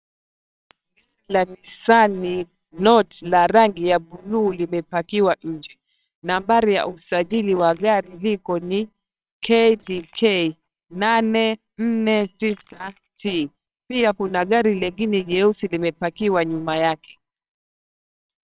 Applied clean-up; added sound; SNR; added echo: neural separator model SepFormer WHAMR!.